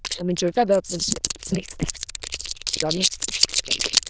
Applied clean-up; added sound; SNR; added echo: neural diffusion model UNIVERSE++.